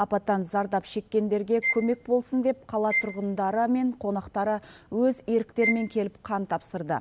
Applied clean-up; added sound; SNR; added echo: none; Bowed string instrument; 7 dB; none.